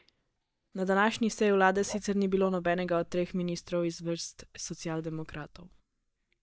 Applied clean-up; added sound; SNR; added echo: neural mask model DeepFilterNet 3.